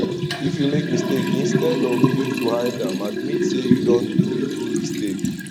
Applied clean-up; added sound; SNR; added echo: none; Liquid; -4 dB; none.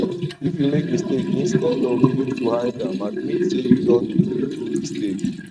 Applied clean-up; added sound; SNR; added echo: neural mask model RNNoise.